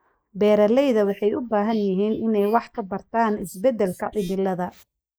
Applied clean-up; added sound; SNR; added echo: neural mask model Resemble Enhance denoiser.